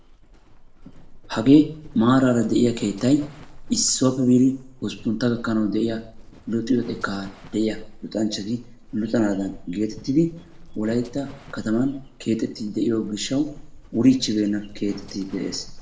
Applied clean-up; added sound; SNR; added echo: none; Livestock, farm animals, working animals; 18 dB; reverberation time 0.6 s.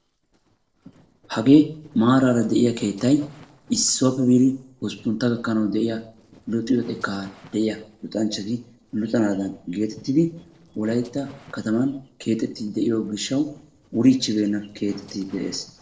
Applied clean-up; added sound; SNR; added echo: neural separator model SepFormer DNS4.